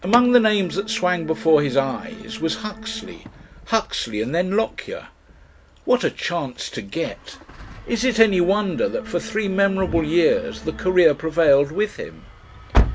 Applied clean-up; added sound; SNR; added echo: none; Organ + Engine starting; 10 dB; none.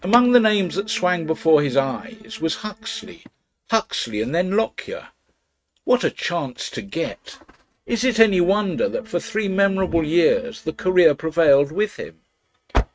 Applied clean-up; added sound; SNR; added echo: neural mask model RNNoise.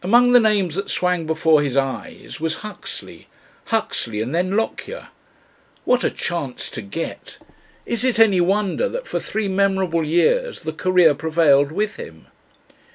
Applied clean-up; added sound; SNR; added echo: none; none; none; none.